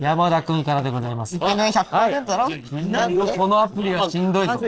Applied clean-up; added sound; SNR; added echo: neural separator model SepFormer DNS4.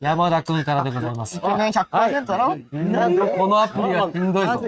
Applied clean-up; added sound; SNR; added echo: neural mask model RNNoise.